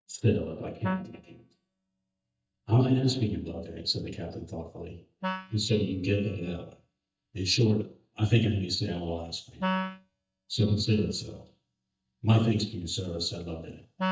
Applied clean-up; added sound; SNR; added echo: neural mask model DeepFilterNet 3.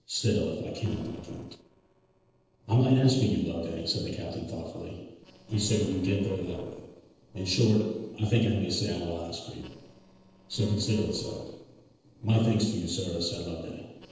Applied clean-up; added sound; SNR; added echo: neural separator model SepFormer DNS4.